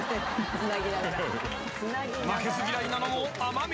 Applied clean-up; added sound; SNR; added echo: none; none; none; none.